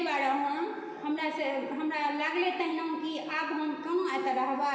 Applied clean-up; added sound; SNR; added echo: none; none; none; reverberation time 1.2 s.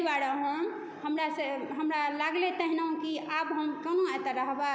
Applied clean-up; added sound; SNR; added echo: none; none; none; none.